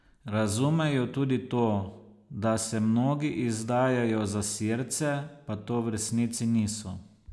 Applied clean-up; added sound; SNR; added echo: none; none; none; none.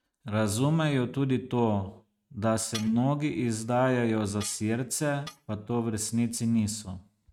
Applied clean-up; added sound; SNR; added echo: neural mask model RNNoise.